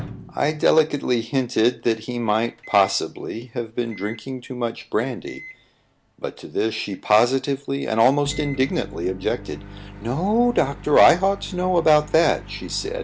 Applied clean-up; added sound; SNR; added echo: none; Microwave oven; 18 dB; none.